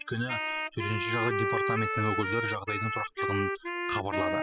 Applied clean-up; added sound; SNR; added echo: classical method spectral subtraction.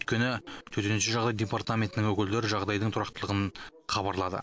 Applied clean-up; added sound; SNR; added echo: none; none; none; none.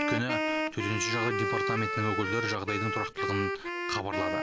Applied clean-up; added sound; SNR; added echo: none; Wind instrument, woodwind instrument; -2 dB; none.